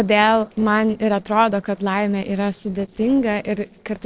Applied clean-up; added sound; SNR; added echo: neural separator model SepFormer DNS4.